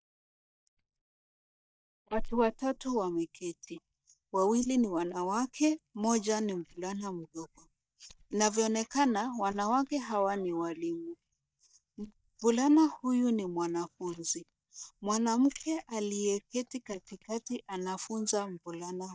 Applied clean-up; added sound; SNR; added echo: neural mask model DeepFilterNet 3.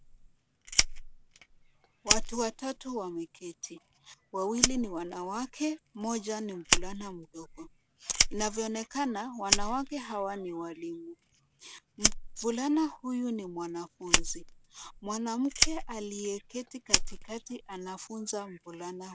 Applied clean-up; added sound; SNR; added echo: none; Fire; -2 dB; none.